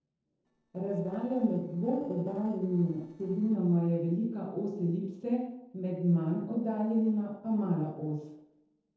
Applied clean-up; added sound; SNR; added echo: neural separator model SepFormer DNS4.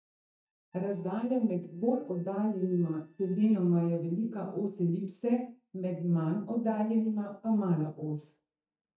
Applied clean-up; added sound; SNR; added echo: neural mask model DeepFilterNet 3.